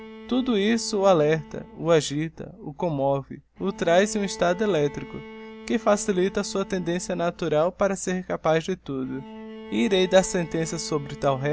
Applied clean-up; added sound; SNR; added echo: none; Bowed string instrument; 18 dB; none.